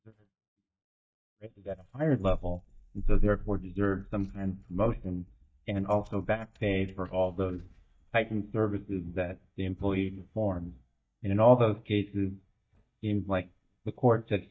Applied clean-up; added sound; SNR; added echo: neural mask model DeepFilterNet 3.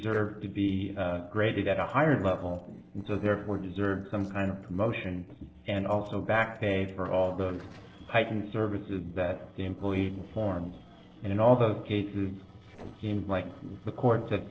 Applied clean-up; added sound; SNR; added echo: neural separator model SepFormer DNS4.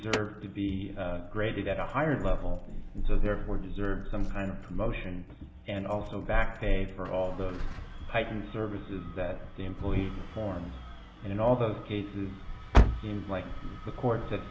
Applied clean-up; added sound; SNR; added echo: none; Engine starting; 5 dB; none.